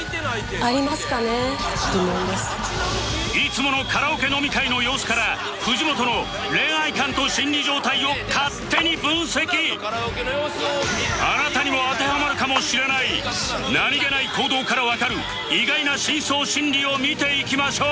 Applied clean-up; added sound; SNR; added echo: none; Clapping; 14 dB; none.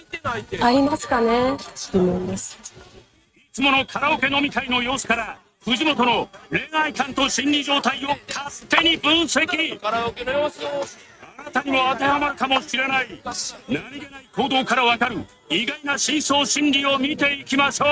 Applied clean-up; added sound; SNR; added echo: neural mask model RNNoise.